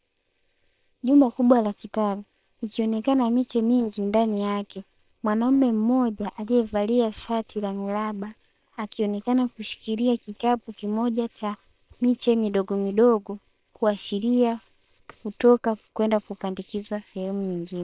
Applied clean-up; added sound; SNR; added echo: neural separator model SepFormer WHAM!.